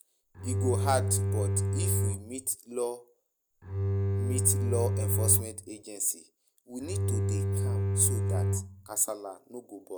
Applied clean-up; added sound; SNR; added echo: none; Bowed string instrument; -5 dB; none.